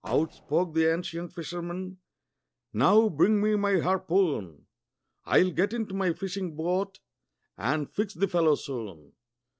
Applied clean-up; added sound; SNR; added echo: neural separator model SepFormer DNS4.